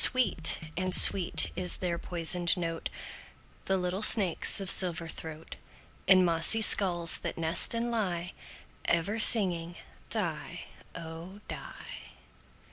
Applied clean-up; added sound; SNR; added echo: none; Drum kit; 13 dB; none.